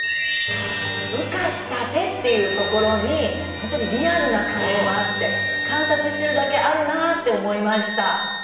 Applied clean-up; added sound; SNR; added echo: none; Wind instrument, woodwind instrument; 6 dB; reverberation time 1.0 s.